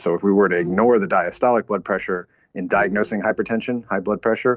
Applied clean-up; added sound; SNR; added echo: neural separator model SepFormer DNS4.